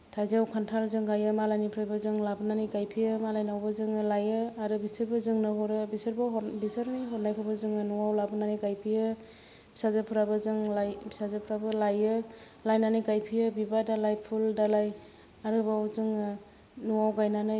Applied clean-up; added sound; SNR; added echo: none; none; none; none.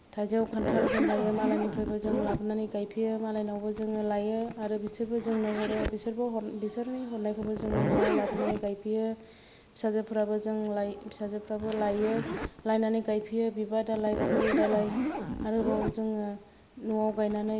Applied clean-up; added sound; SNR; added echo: none; Zipper (clothing); 4 dB; none.